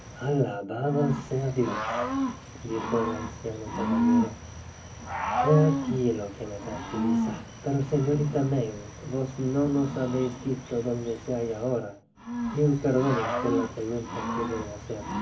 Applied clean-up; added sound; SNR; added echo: none; Cricket / Growling; 3 dB; reverberation time 0.3 s.